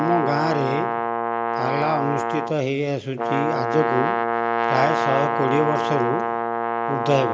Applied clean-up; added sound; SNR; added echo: none; Brass instrument; -1 dB; none.